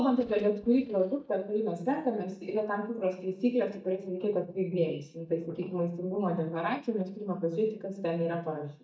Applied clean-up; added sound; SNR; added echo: neural mask model DeepFilterNet 3.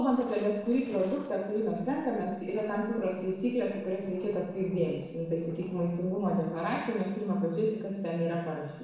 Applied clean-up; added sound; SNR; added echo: neural separator model SepFormer DNS4.